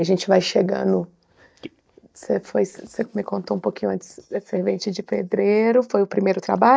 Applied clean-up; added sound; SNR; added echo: neural mask model DeepFilterNet 3.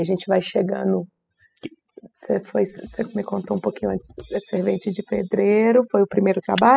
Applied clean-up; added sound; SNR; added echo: classical method spectral subtraction.